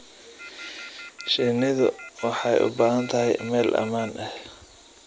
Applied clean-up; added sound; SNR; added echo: none; Telephone; 18 dB; none.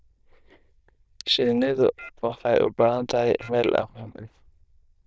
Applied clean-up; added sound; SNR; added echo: neural diffusion model UNIVERSE++.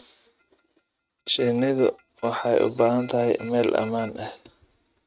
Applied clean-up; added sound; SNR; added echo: neural mask model RNNoise.